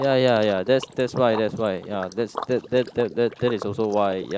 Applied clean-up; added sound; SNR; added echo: neural mask model Resemble Enhance denoiser.